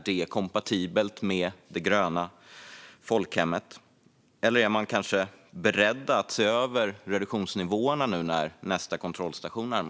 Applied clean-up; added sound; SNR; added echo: none; none; none; none.